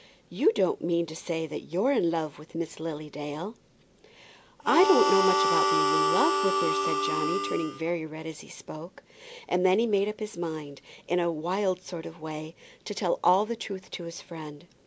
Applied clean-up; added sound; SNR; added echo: none; Harmonica; -3 dB; none.